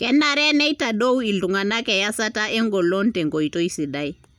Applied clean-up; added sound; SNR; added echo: none; none; none; none.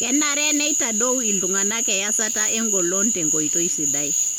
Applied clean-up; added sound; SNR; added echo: none; Cricket / Frog; -4 dB; none.